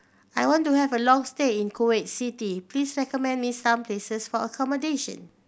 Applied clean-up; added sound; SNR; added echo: none; none; none; none.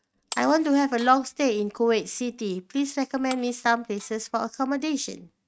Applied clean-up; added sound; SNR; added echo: neural mask model RNNoise.